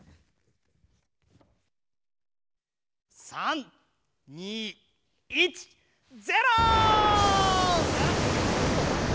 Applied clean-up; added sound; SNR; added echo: none; none; none; none.